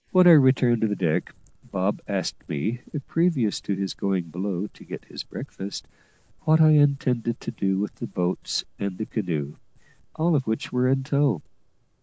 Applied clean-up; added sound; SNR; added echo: neural mask model Resemble Enhance denoiser.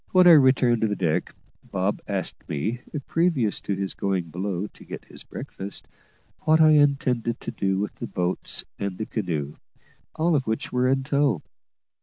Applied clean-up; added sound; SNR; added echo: none; none; none; none.